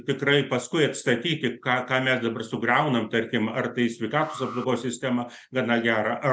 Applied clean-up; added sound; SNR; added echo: none; Alarm; 18 dB; none.